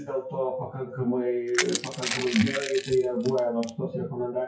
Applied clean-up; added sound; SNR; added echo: classical method WPE with log-MMSE.